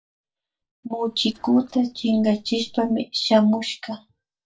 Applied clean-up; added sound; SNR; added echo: neural mask model DeepFilterNet 3.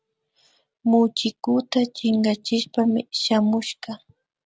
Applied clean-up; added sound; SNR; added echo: none; none; none; none.